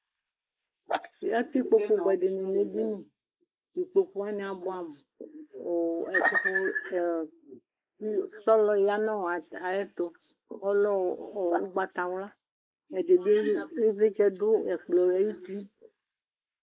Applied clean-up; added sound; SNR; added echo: neural mask model Resemble Enhance denoiser.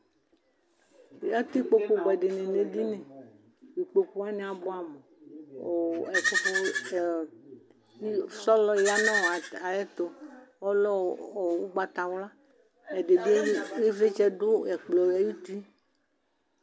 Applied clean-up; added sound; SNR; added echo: none; none; none; none.